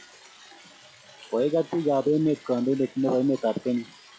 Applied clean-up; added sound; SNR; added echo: classical method log-MMSE.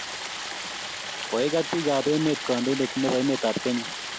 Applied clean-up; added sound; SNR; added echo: none; Stream; 7 dB; none.